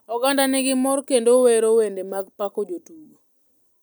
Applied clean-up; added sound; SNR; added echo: none; none; none; none.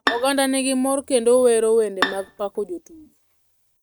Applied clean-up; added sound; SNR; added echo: neural mask model RNNoise.